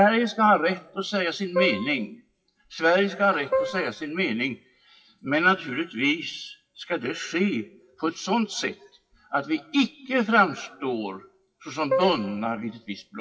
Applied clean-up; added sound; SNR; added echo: classical method WPE with log-MMSE.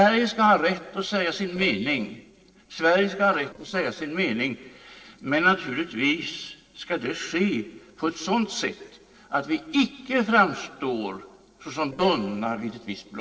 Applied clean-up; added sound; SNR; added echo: neural separator model SepFormer DNS4.